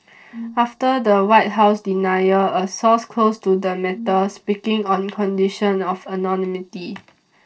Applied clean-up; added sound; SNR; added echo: neural separator model SepFormer DNS4.